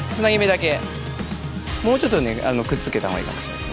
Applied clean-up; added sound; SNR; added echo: none; none; none; none.